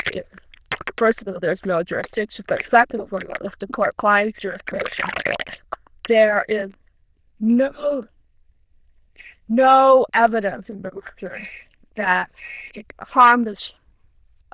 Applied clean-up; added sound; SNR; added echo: neural diffusion model UNIVERSE++.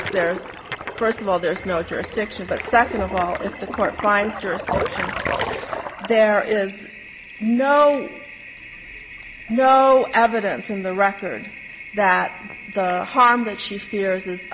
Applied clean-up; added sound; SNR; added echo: none; Toilet flush; 11 dB; none.